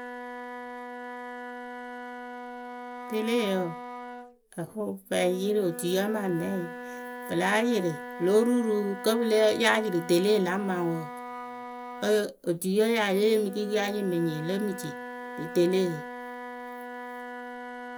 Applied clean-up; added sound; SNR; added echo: none; Wind instrument, woodwind instrument; 11 dB; none.